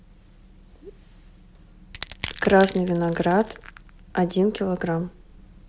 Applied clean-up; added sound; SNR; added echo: none; Crushing; 12 dB; none.